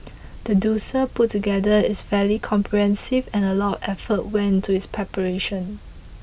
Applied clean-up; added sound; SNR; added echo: none; none; none; none.